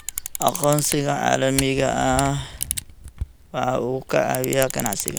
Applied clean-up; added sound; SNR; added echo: none; Camera; 9 dB; none.